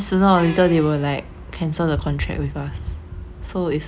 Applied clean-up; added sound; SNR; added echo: none; Truck; 19 dB; none.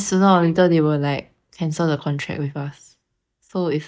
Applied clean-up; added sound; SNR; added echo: neural mask model DeepFilterNet 3.